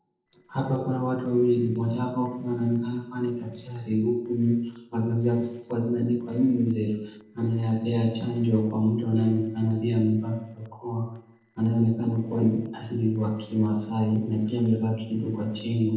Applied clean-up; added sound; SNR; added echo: neural separator model SepFormer DNS4.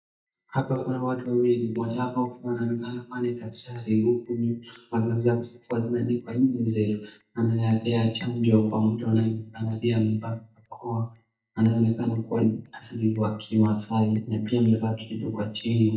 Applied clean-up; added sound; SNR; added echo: neural mask model DeepFilterNet 3.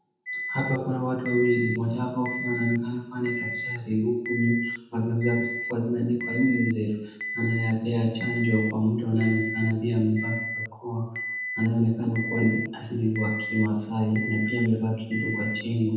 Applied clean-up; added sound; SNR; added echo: none; Alarm; 9 dB; reverberation time 0.9 s.